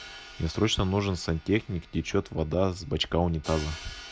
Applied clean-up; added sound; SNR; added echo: none; Crash cymbal; 18 dB; none.